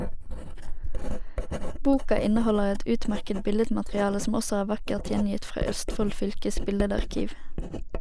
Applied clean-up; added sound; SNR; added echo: neural mask model Resemble Enhance denoiser.